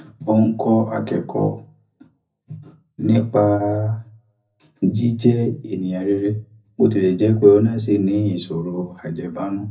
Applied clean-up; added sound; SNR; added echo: none; none; none; reverberation time 0.4 s.